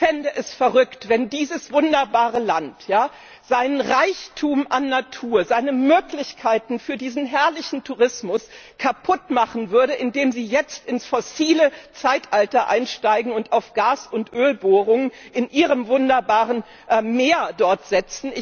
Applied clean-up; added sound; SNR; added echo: none; none; none; none.